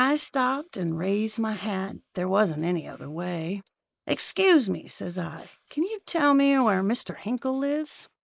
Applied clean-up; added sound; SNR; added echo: neural mask model Resemble Enhance denoiser.